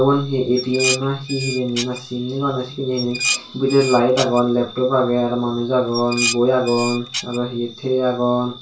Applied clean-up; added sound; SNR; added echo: none; Dishes, pots, and pans; 8 dB; reverberation time 0.2 s.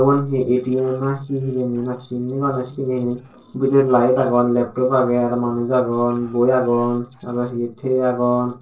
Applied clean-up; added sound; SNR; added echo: neural separator model SepFormer DNS4.